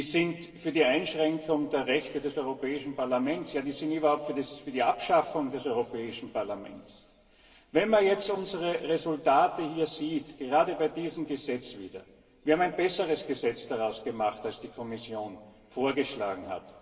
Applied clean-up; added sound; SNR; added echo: none; none; none; reverberation time 2.3 s.